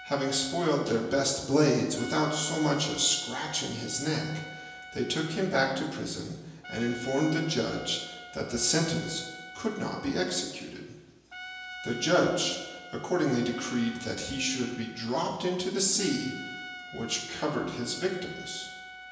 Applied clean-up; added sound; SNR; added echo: none; Trumpet; 15 dB; reverberation time 1.0 s.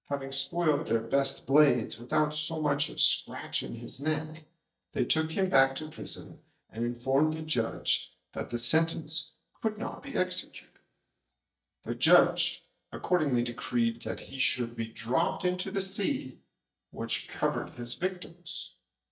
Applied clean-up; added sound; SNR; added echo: neural mask model DeepFilterNet 3.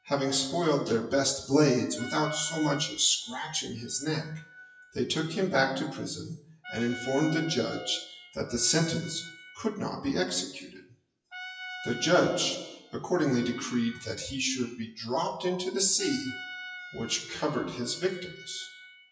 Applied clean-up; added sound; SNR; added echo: classical method WPE with log-MMSE.